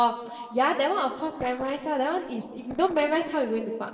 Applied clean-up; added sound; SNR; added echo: neural separator model SepFormer DNS4.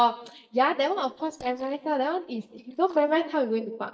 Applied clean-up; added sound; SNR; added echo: neural mask model DeepFilterNet 3.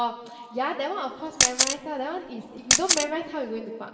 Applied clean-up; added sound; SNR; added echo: none; Camera; -5 dB; reverberation time 1.7 s.